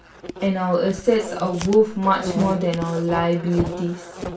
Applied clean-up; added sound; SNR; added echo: none; Insect; 9 dB; reverberation time 0.3 s.